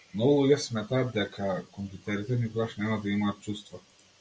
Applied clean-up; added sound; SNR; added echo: none; none; none; none.